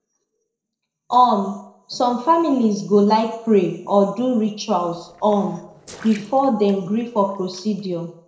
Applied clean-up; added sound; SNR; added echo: neural separator model SepFormer DNS4.